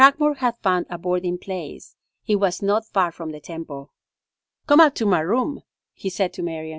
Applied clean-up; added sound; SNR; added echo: none; none; none; none.